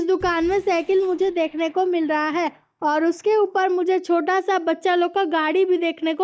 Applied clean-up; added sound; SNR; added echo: neural mask model DeepFilterNet 3.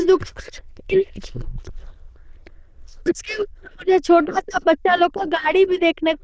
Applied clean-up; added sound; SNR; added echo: neural diffusion model UNIVERSE++.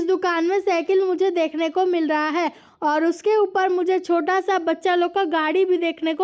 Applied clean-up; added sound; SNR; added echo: none; none; none; none.